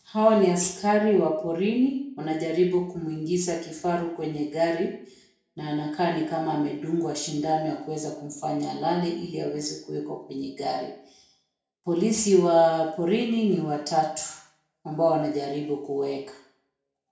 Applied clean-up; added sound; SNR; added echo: none; none; none; reverberation time 0.5 s.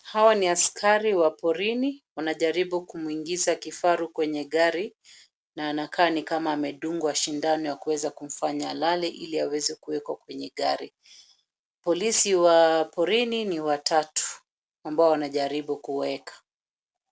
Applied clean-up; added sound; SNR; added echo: none; none; none; none.